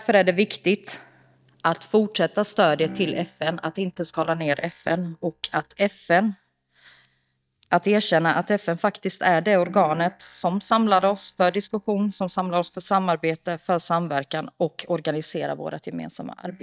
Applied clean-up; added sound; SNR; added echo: neural mask model DeepFilterNet 3.